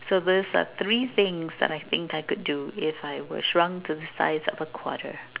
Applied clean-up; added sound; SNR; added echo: none; none; none; none.